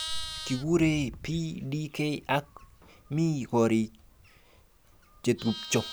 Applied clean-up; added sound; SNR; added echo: none; Livestock, farm animals, working animals; 14 dB; none.